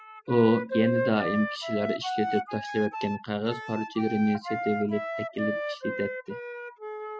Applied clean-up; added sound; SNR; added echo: classical method spectral subtraction.